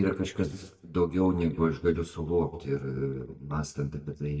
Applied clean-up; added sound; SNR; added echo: neural mask model DeepFilterNet 3.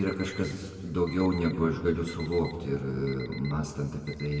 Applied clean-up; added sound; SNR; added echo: none; Alarm; 19 dB; reverberation time 2.2 s.